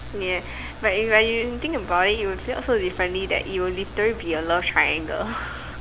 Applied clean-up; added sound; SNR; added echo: none; Engine; 12 dB; none.